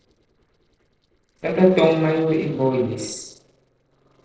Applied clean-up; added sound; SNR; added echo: neural separator model SepFormer DNS4.